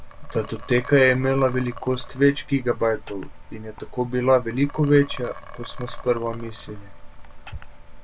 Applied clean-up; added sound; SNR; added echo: none; Liquid; 11 dB; none.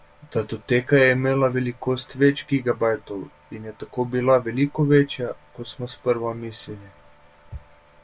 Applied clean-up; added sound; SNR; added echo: none; none; none; none.